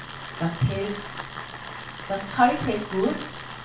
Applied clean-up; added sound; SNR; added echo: none; Tools; 10 dB; reverberation time 0.4 s.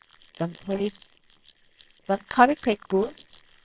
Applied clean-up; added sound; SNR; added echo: neural separator model SepFormer WHAMR!.